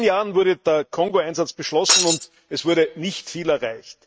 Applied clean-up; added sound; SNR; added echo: neural mask model RNNoise.